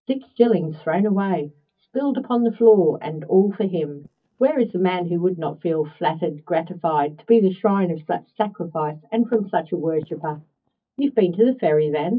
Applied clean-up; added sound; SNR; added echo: neural mask model DeepFilterNet 3.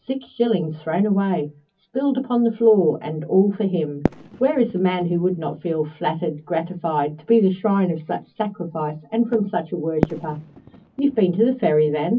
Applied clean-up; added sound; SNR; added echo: none; Fireworks; 15 dB; reverberation time 0.3 s.